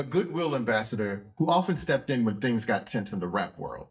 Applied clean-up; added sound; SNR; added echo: neural mask model DeepFilterNet 3.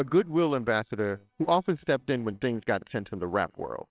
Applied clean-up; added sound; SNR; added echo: neural separator model SepFormer WHAMR!.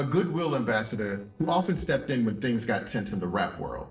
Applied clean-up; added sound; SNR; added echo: neural separator model SepFormer DNS4.